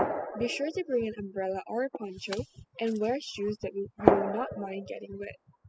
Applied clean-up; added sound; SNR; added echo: classical method spectral subtraction.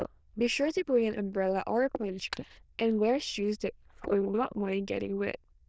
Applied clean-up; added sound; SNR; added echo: neural diffusion model UNIVERSE++.